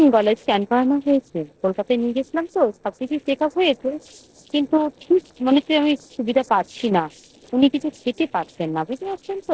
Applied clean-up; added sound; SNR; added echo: neural separator model SepFormer DNS4.